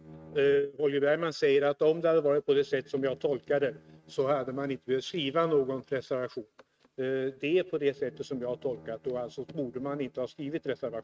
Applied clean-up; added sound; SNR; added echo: neural mask model RNNoise.